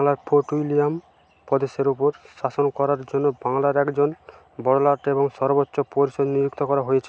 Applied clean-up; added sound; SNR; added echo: none; none; none; none.